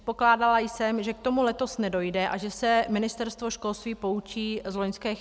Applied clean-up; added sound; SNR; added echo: none; none; none; none.